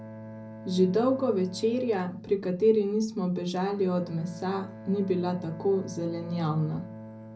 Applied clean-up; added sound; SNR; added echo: none; Bowed string instrument; 15 dB; reverberation time 0.4 s.